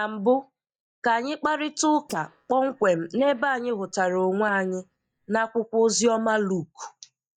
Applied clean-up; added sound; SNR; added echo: neural mask model DeepFilterNet 3.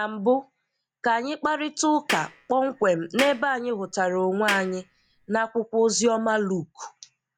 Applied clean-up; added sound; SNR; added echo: none; Clapping; 10 dB; none.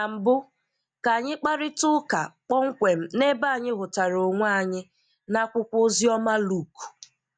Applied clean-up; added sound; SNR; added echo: none; none; none; none.